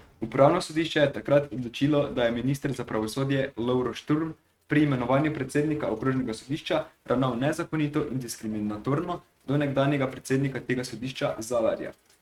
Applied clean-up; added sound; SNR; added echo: neural mask model RNNoise.